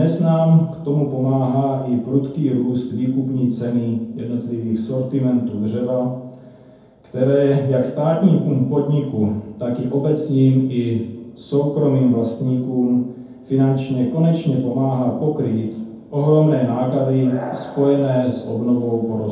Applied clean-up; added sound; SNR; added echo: none; none; none; reverberation time 0.9 s.